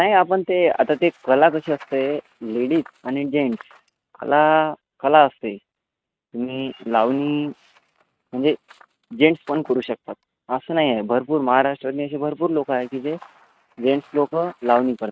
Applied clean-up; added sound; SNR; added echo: neural mask model RNNoise.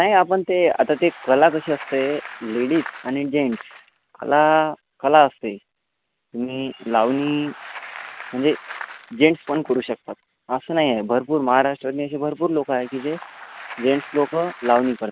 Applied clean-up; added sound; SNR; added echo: none; Bicycle; 19 dB; none.